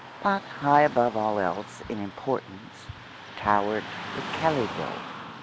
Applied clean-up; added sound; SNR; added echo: none; Car passing by / Traffic noise, roadway noise; 11 dB; none.